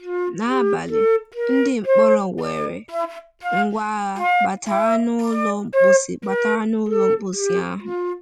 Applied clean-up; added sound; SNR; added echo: none; Wind instrument, woodwind instrument; -4 dB; none.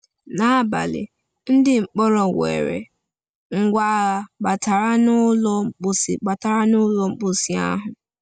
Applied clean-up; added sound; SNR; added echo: none; none; none; none.